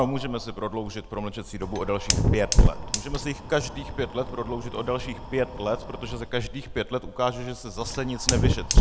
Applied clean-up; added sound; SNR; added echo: none; Fire; -3 dB; none.